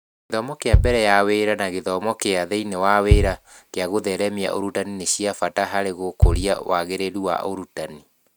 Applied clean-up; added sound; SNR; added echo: neural mask model RNNoise.